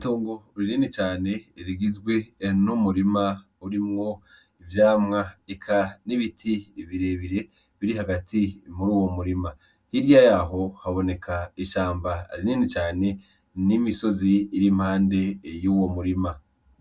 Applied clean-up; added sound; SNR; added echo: none; none; none; none.